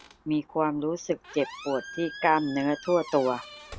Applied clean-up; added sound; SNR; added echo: none; Squeak; 16 dB; none.